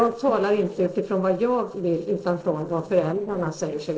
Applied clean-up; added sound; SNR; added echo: neural separator model SepFormer DNS4.